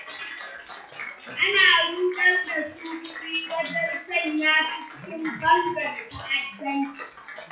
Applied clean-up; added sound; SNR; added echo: classical method WPE with log-MMSE.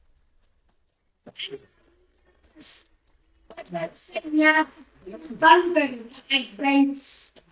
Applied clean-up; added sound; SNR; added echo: neural mask model DeepFilterNet 3.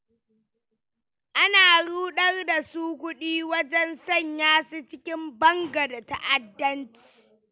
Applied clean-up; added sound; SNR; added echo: none; none; none; none.